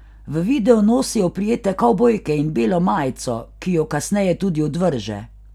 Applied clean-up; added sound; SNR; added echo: none; none; none; none.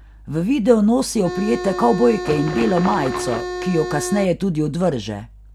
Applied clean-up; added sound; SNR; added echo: none; Water / Splash, splatter + Organ; 6 dB; none.